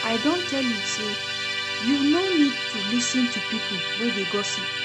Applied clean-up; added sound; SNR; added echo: none; Musical instrument; 2 dB; none.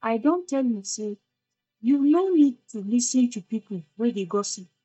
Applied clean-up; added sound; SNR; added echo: neural mask model DeepFilterNet 3.